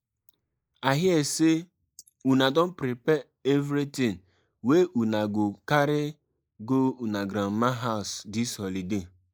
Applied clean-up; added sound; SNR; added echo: neural mask model Resemble Enhance denoiser.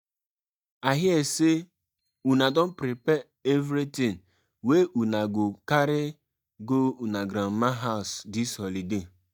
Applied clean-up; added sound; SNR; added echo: neural mask model DeepFilterNet 3.